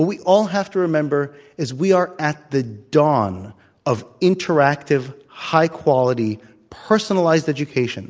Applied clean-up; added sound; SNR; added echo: none; none; none; none.